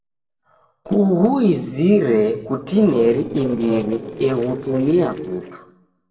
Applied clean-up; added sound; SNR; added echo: neural separator model SepFormer DNS4.